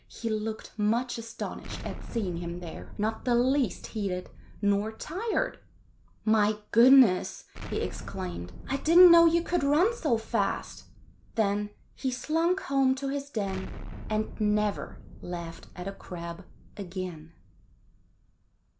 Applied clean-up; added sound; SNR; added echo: none; Explosion; 14 dB; none.